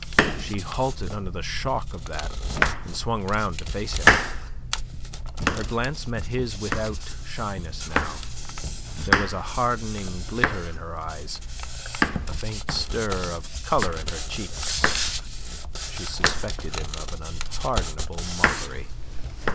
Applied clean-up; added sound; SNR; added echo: none; Domestic sounds, home sounds + Hands; -4 dB; none.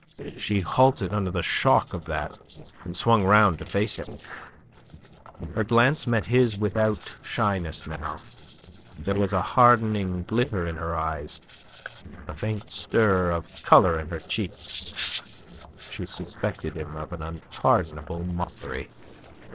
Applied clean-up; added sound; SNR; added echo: neural separator model SepFormer DNS4.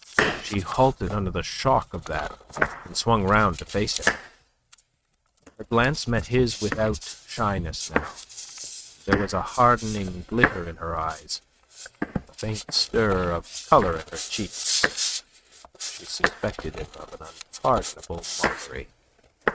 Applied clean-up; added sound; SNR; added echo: neural mask model RNNoise.